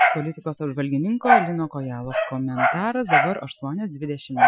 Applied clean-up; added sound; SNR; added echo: classical method Wiener filter.